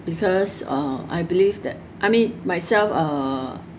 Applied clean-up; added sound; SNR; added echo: none; none; none; none.